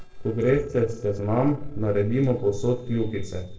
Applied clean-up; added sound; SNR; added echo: neural separator model SepFormer DNS4.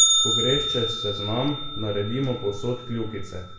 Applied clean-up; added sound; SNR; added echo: none; Bell; -1 dB; reverberation time 0.8 s.